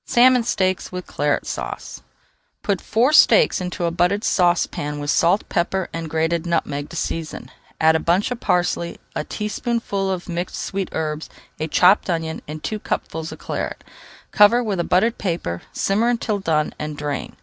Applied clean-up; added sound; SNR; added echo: none; none; none; none.